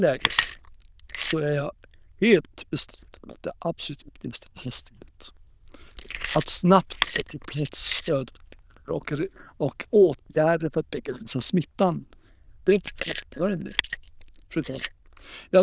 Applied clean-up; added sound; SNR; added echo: neural diffusion model UNIVERSE++.